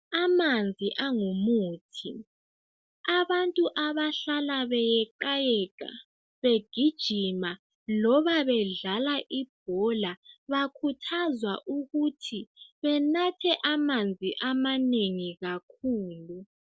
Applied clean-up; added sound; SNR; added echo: none; none; none; none.